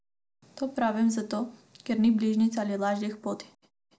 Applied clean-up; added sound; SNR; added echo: none; none; none; none.